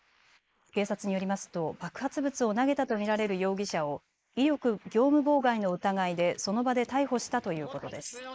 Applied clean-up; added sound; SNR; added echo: neural mask model Resemble Enhance denoiser.